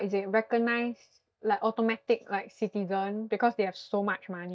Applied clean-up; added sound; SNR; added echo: neural mask model DeepFilterNet 3.